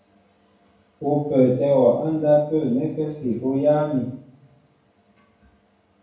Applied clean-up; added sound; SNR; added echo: none; none; none; reverberation time 0.6 s.